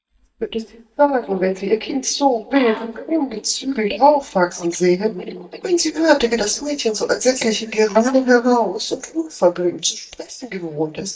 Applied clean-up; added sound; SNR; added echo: neural mask model DeepFilterNet 3.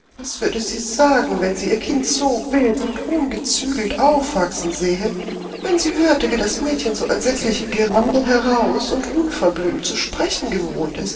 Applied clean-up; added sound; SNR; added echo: neural separator model SepFormer DNS4.